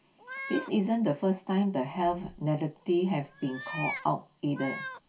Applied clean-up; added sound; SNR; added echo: none; Meow; 13 dB; reverberation time 0.2 s.